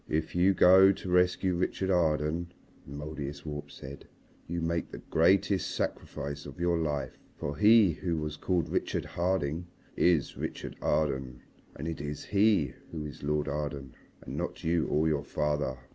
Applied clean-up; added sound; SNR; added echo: none; none; none; none.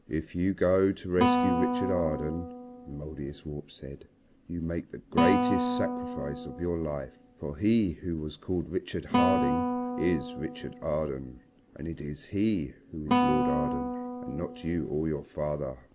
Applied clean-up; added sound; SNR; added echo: none; Guitar; 1 dB; none.